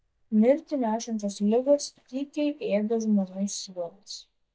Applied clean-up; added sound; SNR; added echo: neural mask model DeepFilterNet 3.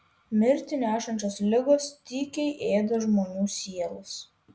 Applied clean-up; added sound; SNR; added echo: none; none; none; none.